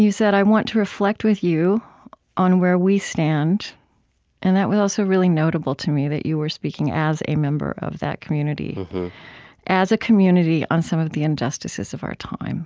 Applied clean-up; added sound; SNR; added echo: none; none; none; none.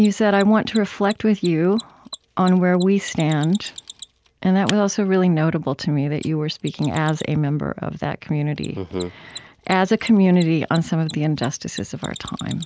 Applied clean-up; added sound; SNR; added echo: none; Mechanisms; 20 dB; none.